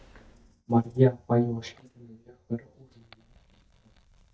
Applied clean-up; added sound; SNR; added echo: neural mask model DeepFilterNet 3.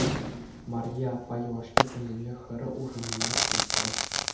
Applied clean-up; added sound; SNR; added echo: none; Crackle / Fireworks; -5 dB; reverberation time 0.8 s.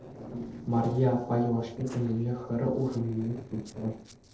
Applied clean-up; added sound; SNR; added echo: neural separator model SepFormer DNS4.